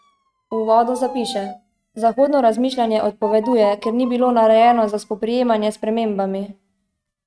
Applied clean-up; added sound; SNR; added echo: neural mask model RNNoise.